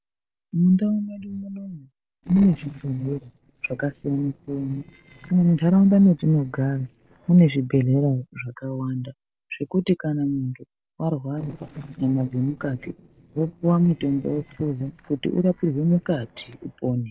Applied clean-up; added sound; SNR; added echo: neural separator model SepFormer DNS4.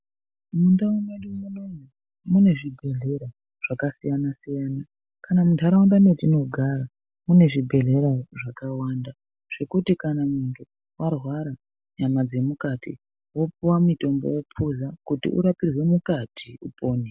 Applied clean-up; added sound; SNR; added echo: none; none; none; none.